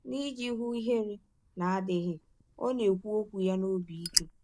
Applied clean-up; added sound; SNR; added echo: neural mask model Resemble Enhance denoiser.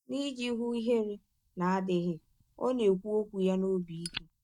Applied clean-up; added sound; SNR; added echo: neural mask model DeepFilterNet 3.